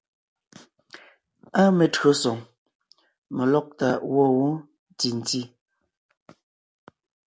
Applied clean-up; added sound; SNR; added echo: none; none; none; none.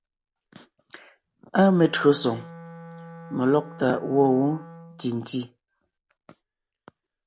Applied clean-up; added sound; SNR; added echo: none; Wind instrument, woodwind instrument; 20 dB; none.